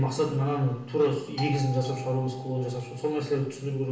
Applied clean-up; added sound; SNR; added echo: none; Doorbell; 13 dB; reverberation time 0.6 s.